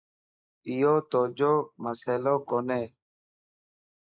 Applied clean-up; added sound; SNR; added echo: neural mask model Resemble Enhance denoiser.